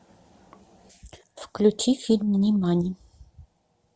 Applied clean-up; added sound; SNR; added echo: none; none; none; none.